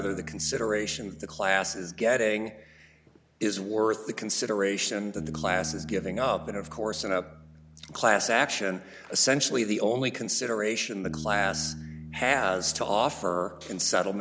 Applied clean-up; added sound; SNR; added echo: none; Bass guitar; 15 dB; none.